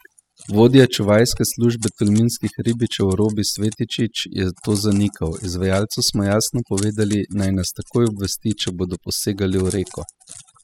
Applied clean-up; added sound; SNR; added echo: classical method spectral subtraction.